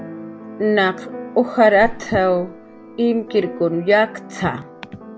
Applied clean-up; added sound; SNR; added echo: none; Whoosh, swoosh, swish + Keyboard (musical); 15 dB; none.